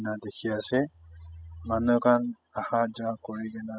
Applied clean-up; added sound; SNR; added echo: classical method spectral subtraction.